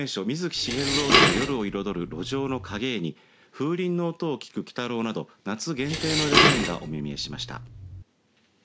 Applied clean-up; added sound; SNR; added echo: none; Dishes, pots, and pans; -4 dB; none.